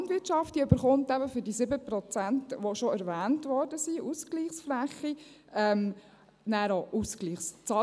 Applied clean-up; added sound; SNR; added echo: none; none; none; none.